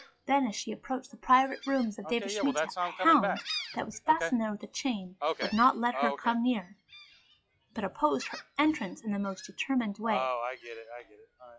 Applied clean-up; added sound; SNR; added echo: classical method log-MMSE.